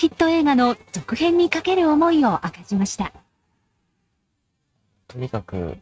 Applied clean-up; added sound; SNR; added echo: neural mask model RNNoise.